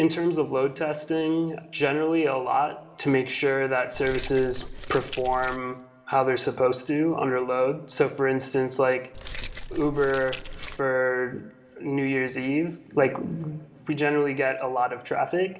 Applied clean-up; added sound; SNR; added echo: none; Keys jangling; 10 dB; reverberation time 2.6 s.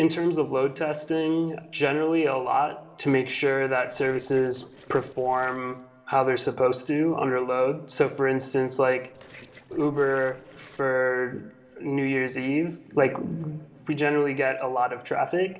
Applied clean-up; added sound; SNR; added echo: neural separator model SepFormer DNS4.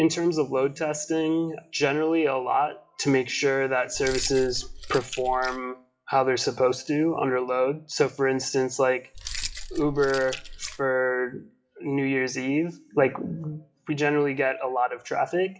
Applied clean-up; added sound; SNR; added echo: classical method WPE with log-MMSE.